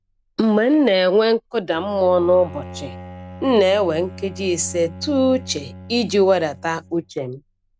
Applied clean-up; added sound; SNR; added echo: none; Bowed string instrument; 18 dB; none.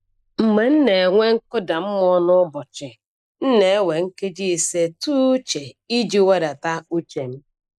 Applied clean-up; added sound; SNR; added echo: neural mask model Resemble Enhance denoiser.